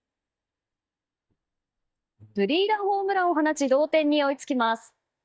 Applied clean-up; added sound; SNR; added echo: neural mask model DeepFilterNet 3.